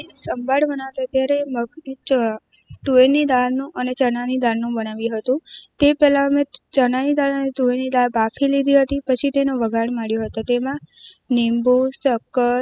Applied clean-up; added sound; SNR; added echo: classical method spectral subtraction.